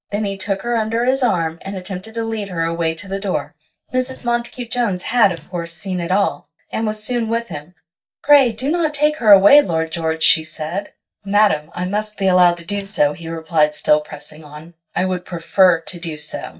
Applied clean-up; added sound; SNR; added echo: neural mask model DeepFilterNet 3.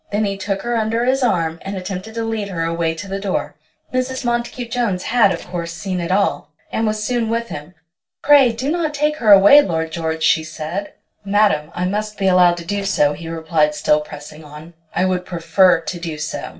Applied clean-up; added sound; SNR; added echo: neural separator model SepFormer DNS4.